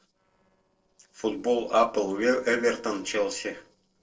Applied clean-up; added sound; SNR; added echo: neural separator model SepFormer DNS4.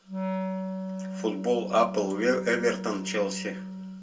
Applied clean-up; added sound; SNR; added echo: none; Wind instrument, woodwind instrument; 5 dB; reverberation time 0.2 s.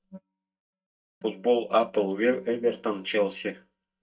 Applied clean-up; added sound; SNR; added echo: neural mask model DeepFilterNet 3.